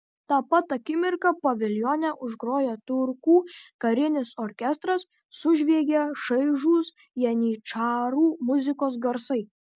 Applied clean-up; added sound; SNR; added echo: none; none; none; none.